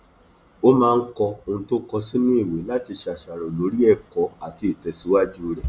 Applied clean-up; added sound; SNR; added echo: none; none; none; none.